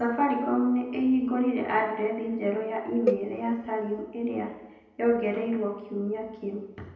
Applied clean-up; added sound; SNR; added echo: none; Cowbell; 6 dB; reverberation time 0.9 s.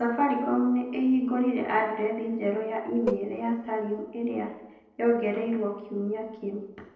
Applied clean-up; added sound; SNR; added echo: neural separator model SepFormer DNS4.